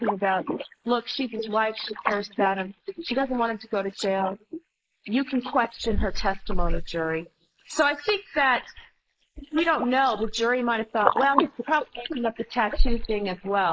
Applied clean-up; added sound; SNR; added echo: neural mask model Resemble Enhance denoiser.